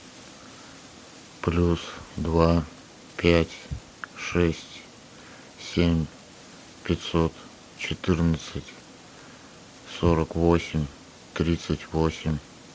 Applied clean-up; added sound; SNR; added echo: none; none; none; none.